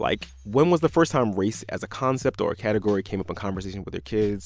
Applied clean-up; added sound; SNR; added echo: none; none; none; none.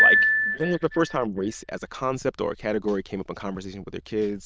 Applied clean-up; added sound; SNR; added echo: neural diffusion model UNIVERSE++.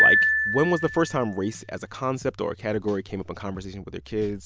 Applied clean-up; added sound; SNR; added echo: none; Piano; 0 dB; none.